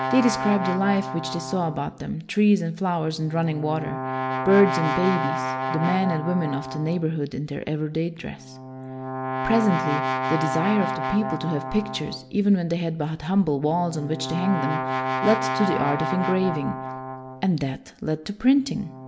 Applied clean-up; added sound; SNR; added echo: none; Brass instrument; 5 dB; none.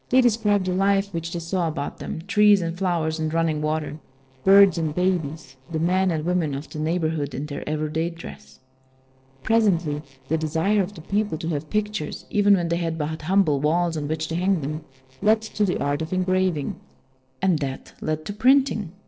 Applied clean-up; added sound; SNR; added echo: neural separator model SepFormer DNS4.